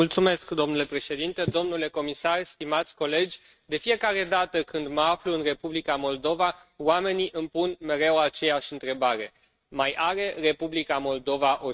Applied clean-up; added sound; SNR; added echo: neural mask model RNNoise.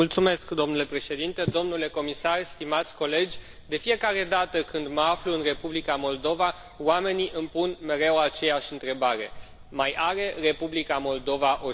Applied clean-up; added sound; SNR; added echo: none; Bird; 20 dB; none.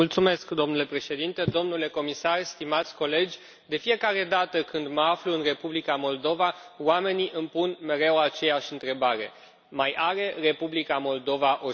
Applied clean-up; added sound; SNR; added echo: none; none; none; none.